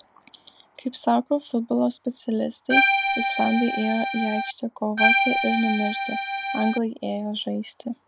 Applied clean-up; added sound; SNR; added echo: none; Accordion; -3 dB; none.